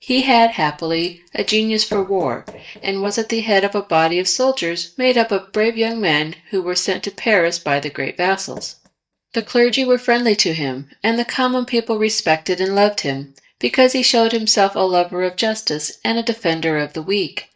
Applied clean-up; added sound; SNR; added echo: neural mask model DeepFilterNet 3.